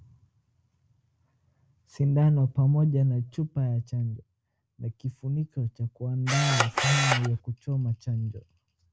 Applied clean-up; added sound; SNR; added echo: none; Camera; -1 dB; none.